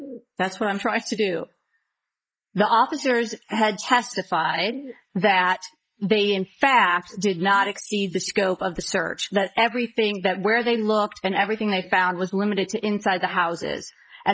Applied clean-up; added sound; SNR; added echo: neural mask model Resemble Enhance denoiser.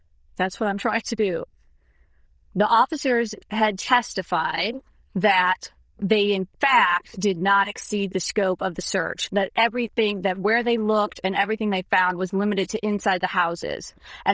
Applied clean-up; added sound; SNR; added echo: neural diffusion model UNIVERSE++.